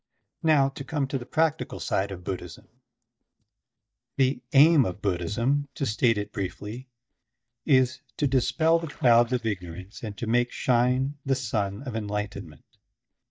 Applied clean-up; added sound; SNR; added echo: neural mask model DeepFilterNet 3.